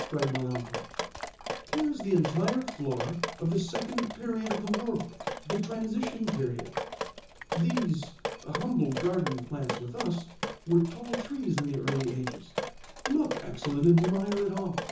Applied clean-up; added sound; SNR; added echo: none; Drip; 7 dB; reverberation time 0.6 s.